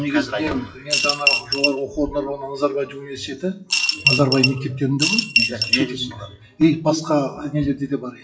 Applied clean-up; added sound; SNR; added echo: classical method WPE with log-MMSE.